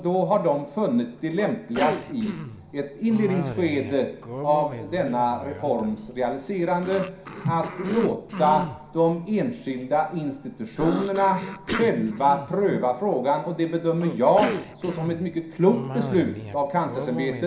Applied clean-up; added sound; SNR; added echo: none; Cough; 10 dB; reverberation time 0.5 s.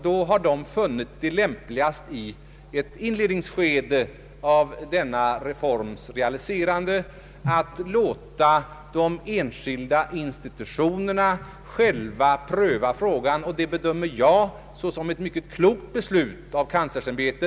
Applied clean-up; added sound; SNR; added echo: none; none; none; none.